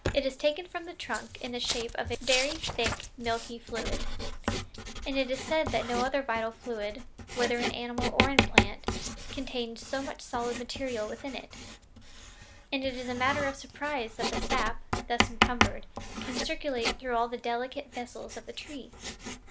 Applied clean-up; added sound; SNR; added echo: none; Writing; 0 dB; none.